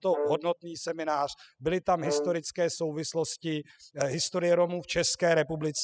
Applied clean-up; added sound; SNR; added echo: classical method spectral subtraction.